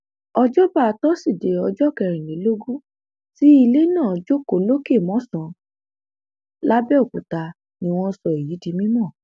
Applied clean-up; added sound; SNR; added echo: none; none; none; none.